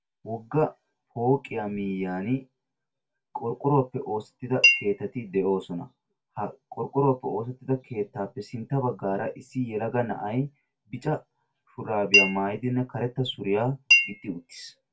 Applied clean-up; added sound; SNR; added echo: none; Chink, clink; -4 dB; reverberation time 0.1 s.